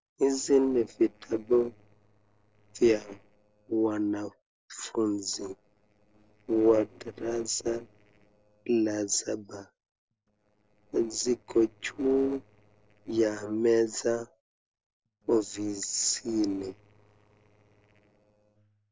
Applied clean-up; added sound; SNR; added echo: neural separator model SepFormer DNS4.